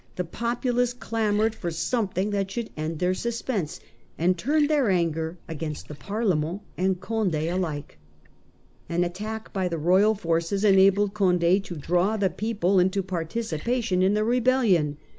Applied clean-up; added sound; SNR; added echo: none; Liquid; 19 dB; none.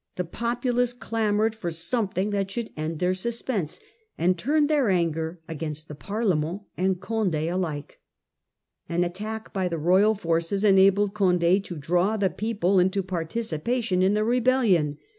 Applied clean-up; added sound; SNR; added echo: none; none; none; none.